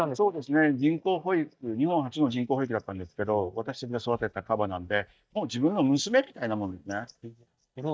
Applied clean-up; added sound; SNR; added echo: neural mask model DeepFilterNet 3.